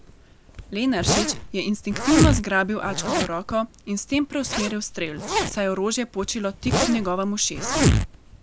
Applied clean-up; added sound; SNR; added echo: none; Zipper (clothing); 1 dB; none.